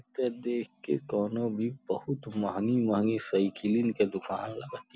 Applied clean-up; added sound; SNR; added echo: none; none; none; none.